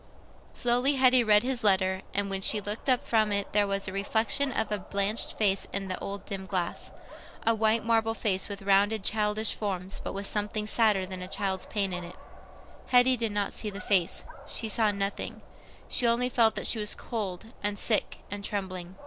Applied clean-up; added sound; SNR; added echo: none; Dog; 14 dB; none.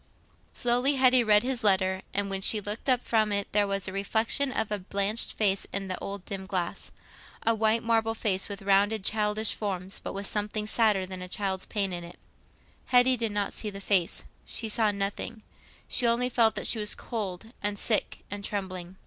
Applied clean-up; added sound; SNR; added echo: none; none; none; none.